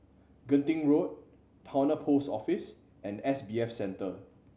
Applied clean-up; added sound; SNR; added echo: none; none; none; none.